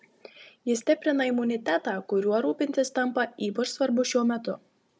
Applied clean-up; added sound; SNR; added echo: none; none; none; none.